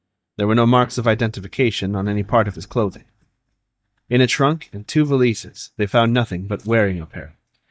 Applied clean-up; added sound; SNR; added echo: neural mask model DeepFilterNet 3.